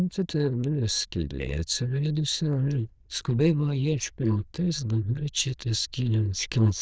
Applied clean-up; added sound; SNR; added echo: neural diffusion model UNIVERSE++.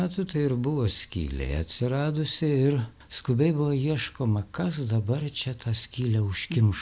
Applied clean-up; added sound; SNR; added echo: none; none; none; none.